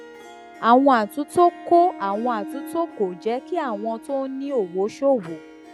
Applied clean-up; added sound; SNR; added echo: none; Harp; 17 dB; none.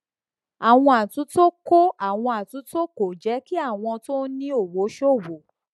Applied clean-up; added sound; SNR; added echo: none; none; none; none.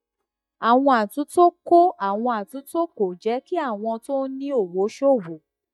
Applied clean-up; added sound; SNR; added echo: neural mask model DeepFilterNet 3.